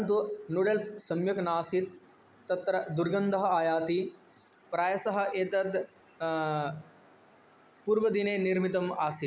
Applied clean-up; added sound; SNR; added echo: none; none; none; none.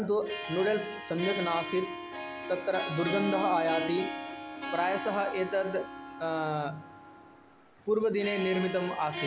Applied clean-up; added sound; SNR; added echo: none; Harp; 7 dB; none.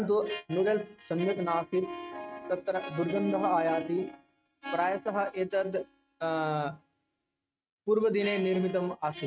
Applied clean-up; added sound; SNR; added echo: neural mask model RNNoise.